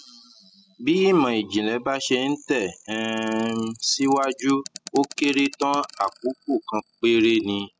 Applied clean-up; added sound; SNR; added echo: classical method spectral subtraction.